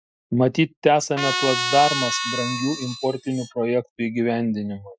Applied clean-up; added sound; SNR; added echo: classical method Wiener filter.